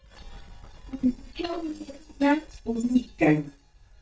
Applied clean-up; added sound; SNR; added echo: neural mask model DeepFilterNet 3.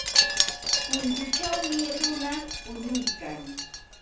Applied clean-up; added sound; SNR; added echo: none; Wind chime; -4 dB; reverberation time 0.3 s.